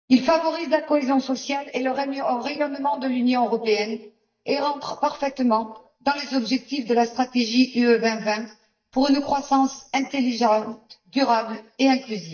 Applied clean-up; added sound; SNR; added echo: neural mask model DeepFilterNet 3.